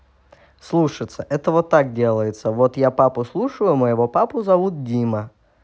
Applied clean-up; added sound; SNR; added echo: none; none; none; none.